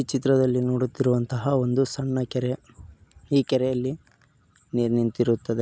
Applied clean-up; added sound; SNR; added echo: none; none; none; none.